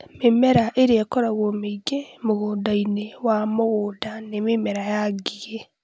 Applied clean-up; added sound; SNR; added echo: none; none; none; none.